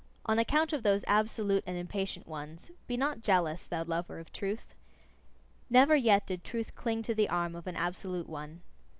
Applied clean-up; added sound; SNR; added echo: none; none; none; none.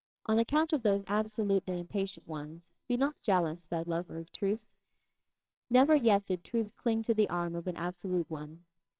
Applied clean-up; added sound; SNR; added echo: neural separator model SepFormer WHAMR!.